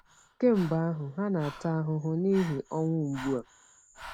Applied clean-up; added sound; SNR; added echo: none; Breathing; 18 dB; none.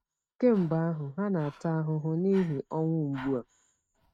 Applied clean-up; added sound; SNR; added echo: neural mask model RNNoise.